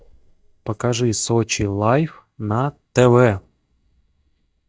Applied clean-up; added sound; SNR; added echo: neural mask model DeepFilterNet 3.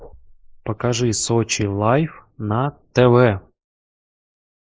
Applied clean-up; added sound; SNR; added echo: neural mask model Resemble Enhance denoiser.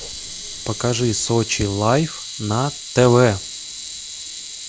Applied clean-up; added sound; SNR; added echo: none; Camera; 11 dB; none.